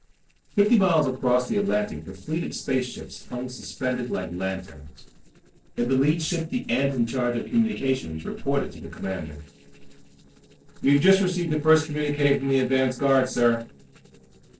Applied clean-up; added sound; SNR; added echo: neural separator model SepFormer DNS4.